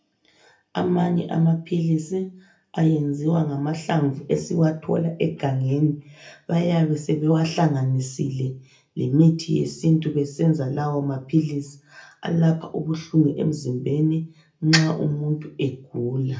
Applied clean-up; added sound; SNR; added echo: none; none; none; reverberation time 0.3 s.